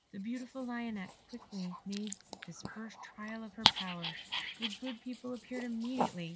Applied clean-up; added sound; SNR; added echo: none; Dog; -2 dB; none.